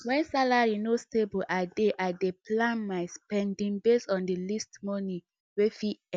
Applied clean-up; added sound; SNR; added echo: none; none; none; none.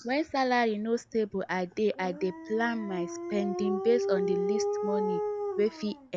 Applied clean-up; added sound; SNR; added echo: none; Dog; 4 dB; none.